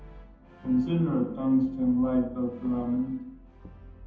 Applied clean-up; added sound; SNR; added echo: none; Brass instrument; 19 dB; reverberation time 0.8 s.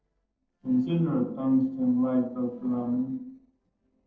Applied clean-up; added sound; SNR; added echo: neural separator model SepFormer DNS4.